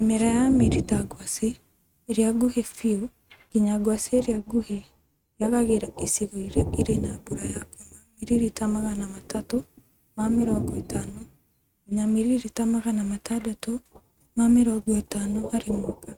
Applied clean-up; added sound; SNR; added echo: neural mask model RNNoise.